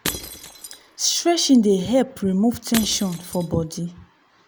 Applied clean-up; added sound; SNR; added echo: none; Shatter / Crushing; 13 dB; none.